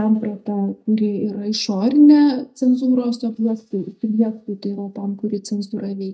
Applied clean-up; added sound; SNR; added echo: neural mask model DeepFilterNet 3.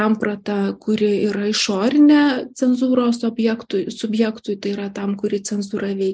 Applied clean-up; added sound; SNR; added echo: none; none; none; none.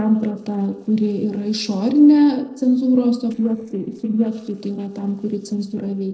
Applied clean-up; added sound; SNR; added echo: neural separator model SepFormer DNS4.